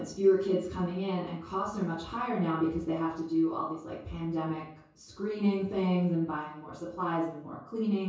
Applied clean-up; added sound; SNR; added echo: none; none; none; reverberation time 0.6 s.